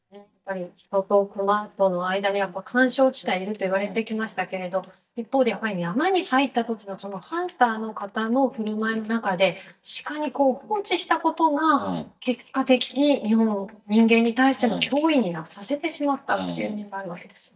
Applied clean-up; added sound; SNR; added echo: neural mask model DeepFilterNet 3.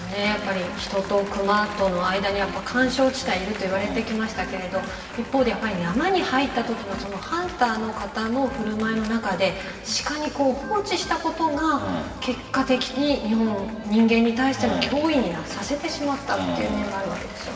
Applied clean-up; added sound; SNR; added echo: none; Applause / Cheering; 16 dB; reverberation time 2.0 s.